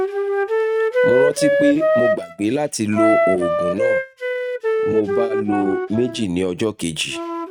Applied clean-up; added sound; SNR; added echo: neural mask model RNNoise.